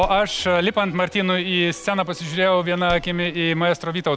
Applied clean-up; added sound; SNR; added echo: none; Door; 19 dB; none.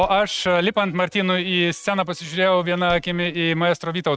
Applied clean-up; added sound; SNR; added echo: neural mask model RNNoise.